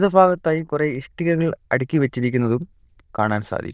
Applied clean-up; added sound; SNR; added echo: neural diffusion model UNIVERSE++.